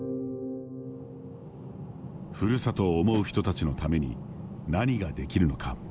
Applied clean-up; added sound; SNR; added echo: none; Snare drum; 17 dB; none.